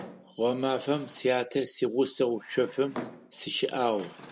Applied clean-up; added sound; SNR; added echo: none; Drawer open or close; 18 dB; none.